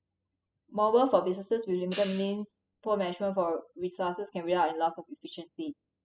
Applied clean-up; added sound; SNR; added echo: classical method spectral subtraction.